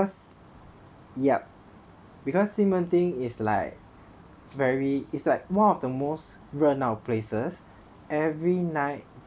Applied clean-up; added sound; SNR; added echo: none; none; none; none.